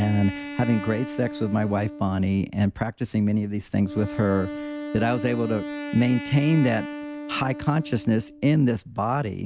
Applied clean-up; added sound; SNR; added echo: none; Wind instrument, woodwind instrument; 11 dB; none.